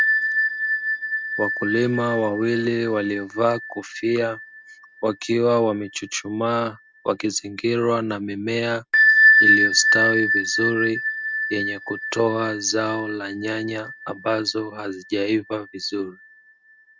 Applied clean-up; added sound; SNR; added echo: none; Bell; 0 dB; none.